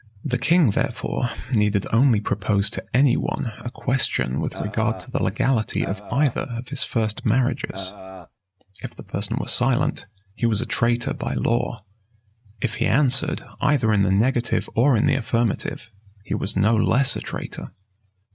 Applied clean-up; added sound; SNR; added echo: neural mask model RNNoise.